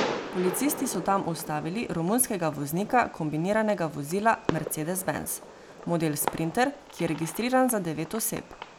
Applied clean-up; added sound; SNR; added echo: none; Fireworks; 10 dB; none.